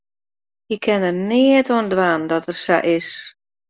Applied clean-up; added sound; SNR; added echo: none; none; none; none.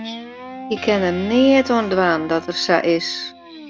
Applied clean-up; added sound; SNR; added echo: none; Guitar; 15 dB; none.